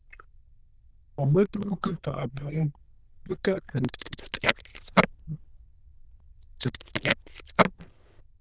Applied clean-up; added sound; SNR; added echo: neural diffusion model UNIVERSE++.